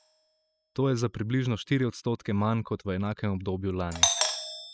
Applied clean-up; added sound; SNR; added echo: classical method spectral subtraction.